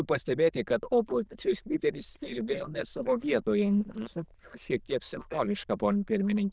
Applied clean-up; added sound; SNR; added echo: neural diffusion model UNIVERSE++.